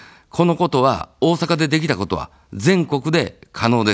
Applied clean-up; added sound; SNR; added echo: none; none; none; none.